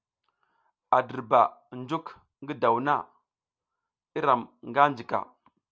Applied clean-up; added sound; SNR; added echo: none; none; none; none.